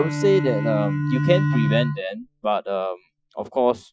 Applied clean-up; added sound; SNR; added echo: classical method Wiener filter.